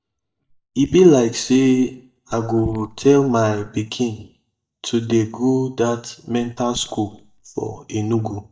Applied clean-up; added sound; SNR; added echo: neural mask model DeepFilterNet 3.